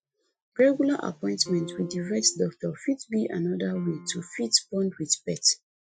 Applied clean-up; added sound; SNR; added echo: classical method Wiener filter.